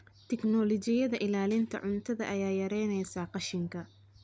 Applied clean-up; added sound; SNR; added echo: none; none; none; none.